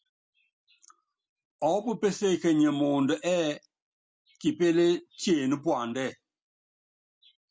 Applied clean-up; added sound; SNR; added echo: none; none; none; none.